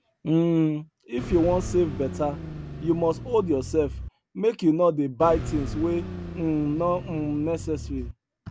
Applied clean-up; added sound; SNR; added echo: none; Car; 8 dB; none.